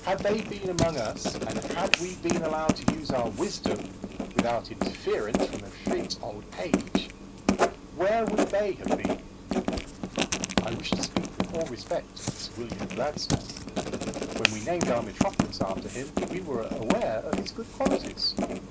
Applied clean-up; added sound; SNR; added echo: none; Writing; -2 dB; none.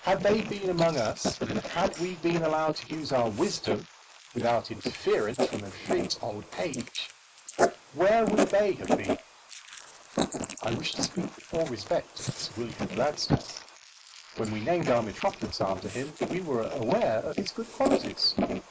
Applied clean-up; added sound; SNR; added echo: neural mask model Resemble Enhance denoiser.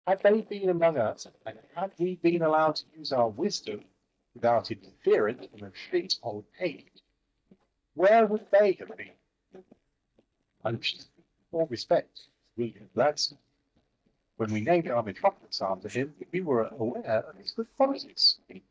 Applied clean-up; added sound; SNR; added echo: neural mask model DeepFilterNet 3.